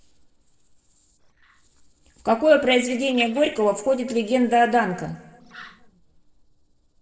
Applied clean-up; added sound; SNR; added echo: neural separator model SepFormer DNS4.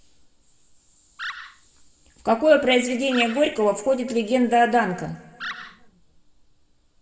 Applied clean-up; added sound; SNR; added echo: none; Animal; 14 dB; reverberation time 1.6 s.